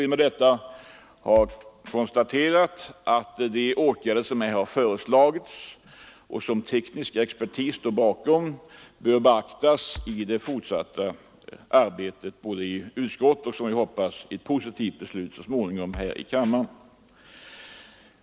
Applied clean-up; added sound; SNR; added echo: none; Drum kit; 18 dB; none.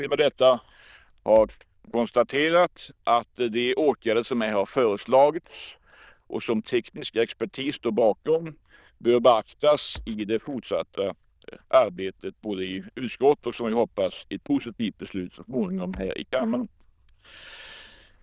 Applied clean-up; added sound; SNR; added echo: neural diffusion model UNIVERSE++.